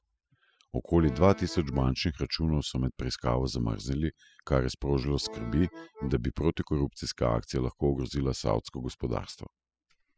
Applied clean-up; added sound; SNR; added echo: classical method spectral subtraction.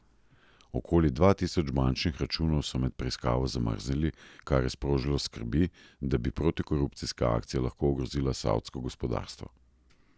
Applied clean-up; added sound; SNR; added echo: none; none; none; none.